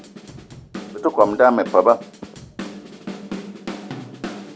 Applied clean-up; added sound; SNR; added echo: none; Drum / Drum kit; 13 dB; none.